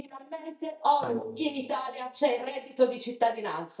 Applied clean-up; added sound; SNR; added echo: neural mask model DeepFilterNet 3.